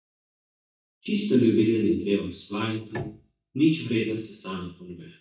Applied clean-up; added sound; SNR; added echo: neural mask model DeepFilterNet 3.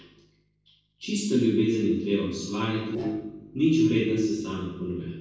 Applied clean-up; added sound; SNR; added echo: neural separator model SepFormer DNS4.